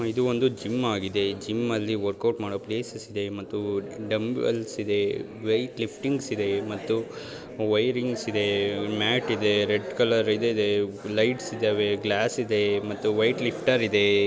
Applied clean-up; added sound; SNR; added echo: none; none; none; none.